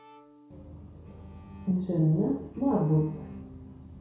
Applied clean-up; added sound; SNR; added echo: none; Bowed string instrument; 19 dB; reverberation time 0.6 s.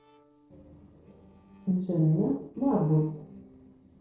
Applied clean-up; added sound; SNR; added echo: neural separator model SepFormer DNS4.